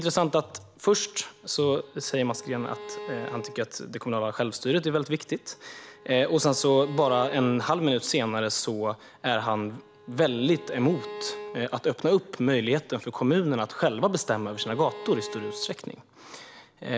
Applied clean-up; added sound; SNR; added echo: none; Bowed string instrument; 17 dB; none.